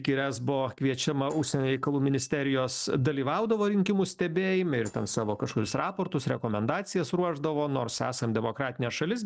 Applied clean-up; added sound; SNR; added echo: neural separator model SepFormer DNS4.